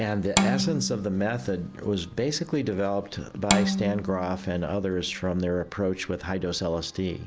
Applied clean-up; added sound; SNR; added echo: none; Bowed string instrument; 3 dB; none.